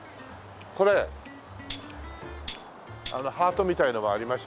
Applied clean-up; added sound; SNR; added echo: none; Tambourine; -1 dB; none.